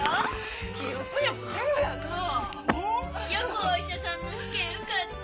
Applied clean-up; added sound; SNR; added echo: none; Chewing, mastication + Wind instrument, woodwind instrument; 7 dB; none.